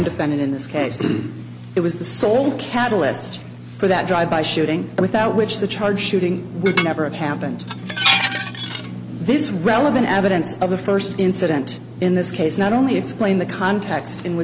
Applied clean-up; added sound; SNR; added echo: none; Dishes, pots, and pans; 4 dB; none.